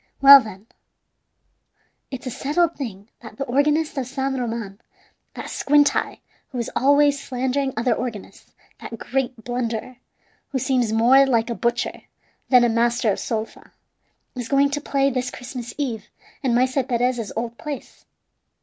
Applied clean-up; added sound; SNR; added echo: none; none; none; none.